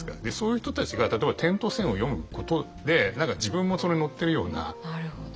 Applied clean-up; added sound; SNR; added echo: none; none; none; none.